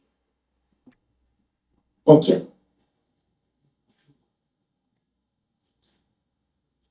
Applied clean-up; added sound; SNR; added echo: neural mask model DeepFilterNet 3.